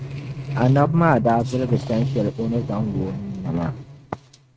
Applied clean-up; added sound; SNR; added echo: neural mask model RNNoise.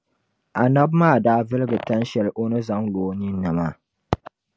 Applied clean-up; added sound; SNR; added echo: none; none; none; none.